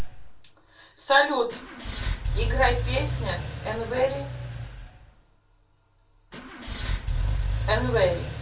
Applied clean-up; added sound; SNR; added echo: none; Engine / Car; 2 dB; reverberation time 0.2 s.